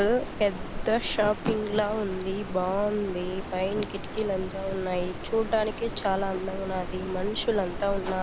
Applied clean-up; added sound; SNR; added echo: none; Stream; 7 dB; none.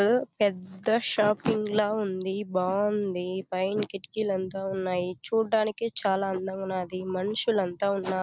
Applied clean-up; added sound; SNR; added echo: none; none; none; none.